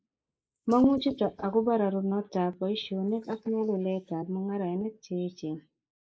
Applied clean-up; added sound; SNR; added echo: neural mask model Resemble Enhance denoiser.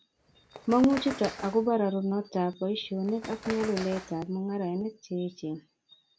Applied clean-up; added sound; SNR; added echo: none; Bird; 14 dB; none.